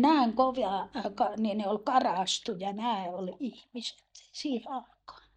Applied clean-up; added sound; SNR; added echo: neural mask model DeepFilterNet 3.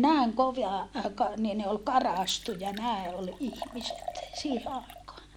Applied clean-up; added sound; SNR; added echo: none; Liquid; 16 dB; none.